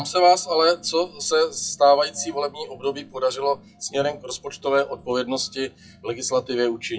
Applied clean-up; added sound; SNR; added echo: classical method WPE with log-MMSE.